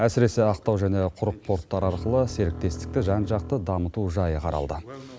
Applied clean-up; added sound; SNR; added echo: none; Bowed string instrument; 12 dB; none.